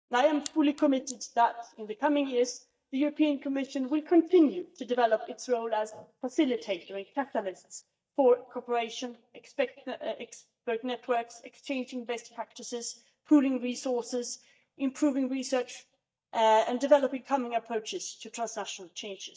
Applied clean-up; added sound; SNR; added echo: neural mask model DeepFilterNet 3.